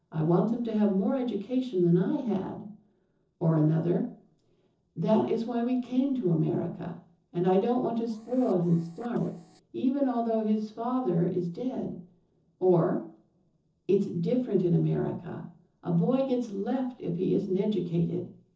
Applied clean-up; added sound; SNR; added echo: neural separator model SepFormer DNS4.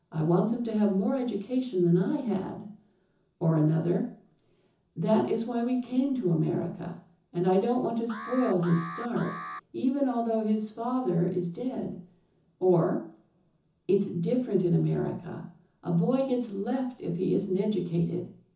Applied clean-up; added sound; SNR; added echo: none; Alarm; 11 dB; reverberation time 0.6 s.